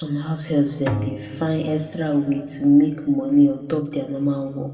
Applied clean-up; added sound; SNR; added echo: none; Bowed string instrument; 13 dB; reverberation time 1.5 s.